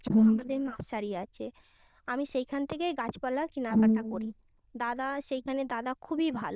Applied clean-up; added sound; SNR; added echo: neural diffusion model UNIVERSE++.